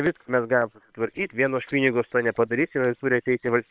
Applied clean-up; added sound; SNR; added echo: neural separator model SepFormer WHAM!.